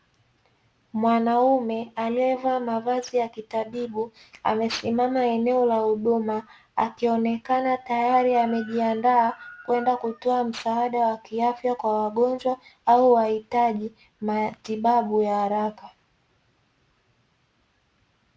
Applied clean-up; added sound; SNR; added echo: none; none; none; none.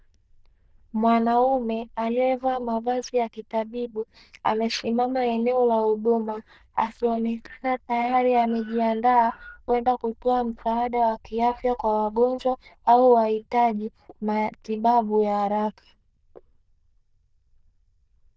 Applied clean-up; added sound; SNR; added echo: neural diffusion model UNIVERSE++.